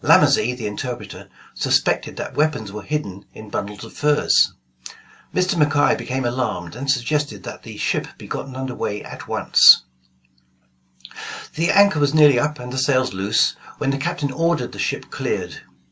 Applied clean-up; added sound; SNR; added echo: none; none; none; none.